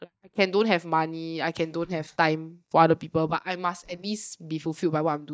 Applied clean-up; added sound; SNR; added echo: neural mask model DeepFilterNet 3.